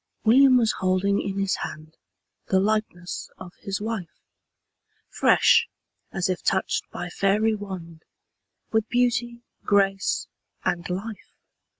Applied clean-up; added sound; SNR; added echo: none; none; none; none.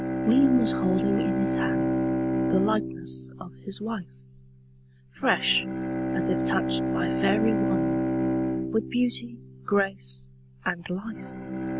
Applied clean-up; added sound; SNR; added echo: none; Bowed string instrument; 0 dB; none.